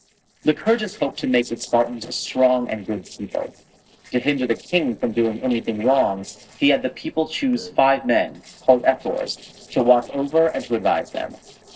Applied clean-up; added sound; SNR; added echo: neural separator model SepFormer DNS4.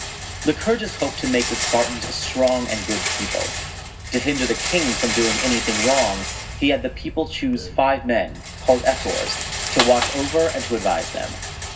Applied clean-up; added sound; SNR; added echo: none; Rattle; 4 dB; reverberation time 0.4 s.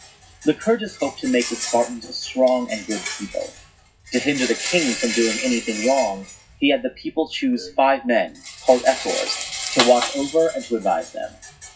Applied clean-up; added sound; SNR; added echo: classical method WPE with log-MMSE.